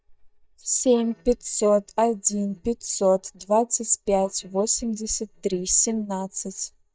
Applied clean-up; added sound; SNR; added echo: neural mask model DeepFilterNet 3.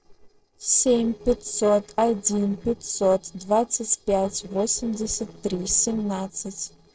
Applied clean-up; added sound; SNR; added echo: neural separator model SepFormer DNS4.